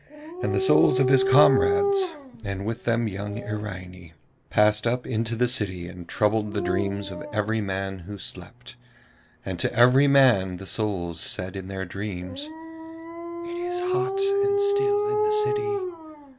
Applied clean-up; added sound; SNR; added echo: none; Dog; 3 dB; none.